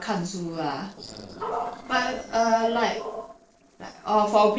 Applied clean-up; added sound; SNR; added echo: neural separator model SepFormer DNS4.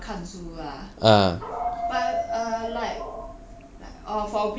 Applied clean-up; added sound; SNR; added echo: none; Dog; 4 dB; none.